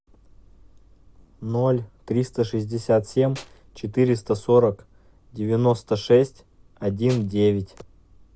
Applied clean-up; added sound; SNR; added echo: none; Tools; 19 dB; none.